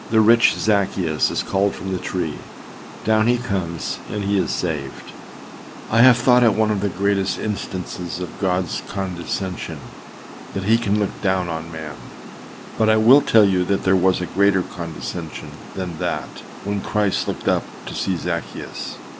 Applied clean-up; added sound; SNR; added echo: none; Water; 15 dB; none.